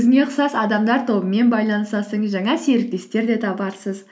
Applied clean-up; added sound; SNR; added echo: none; none; none; none.